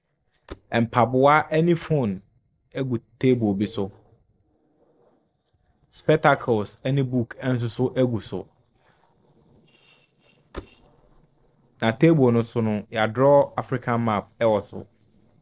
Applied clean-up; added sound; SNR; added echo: neural separator model SepFormer DNS4.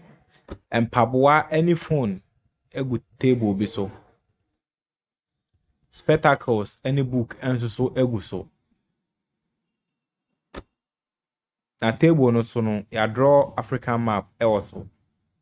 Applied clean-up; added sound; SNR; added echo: neural mask model RNNoise.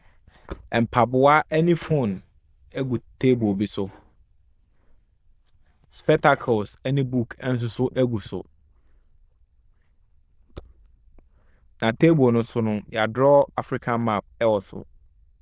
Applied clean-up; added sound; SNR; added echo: neural diffusion model UNIVERSE++.